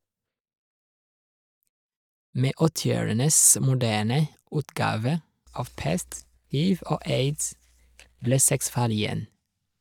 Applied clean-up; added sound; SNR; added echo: neural mask model DeepFilterNet 3.